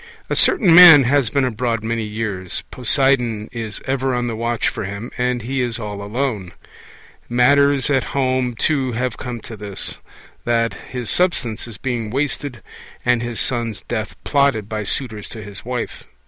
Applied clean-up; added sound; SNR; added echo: none; none; none; none.